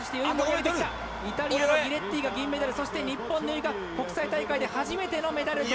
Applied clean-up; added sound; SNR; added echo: none; Traffic noise, roadway noise; 11 dB; none.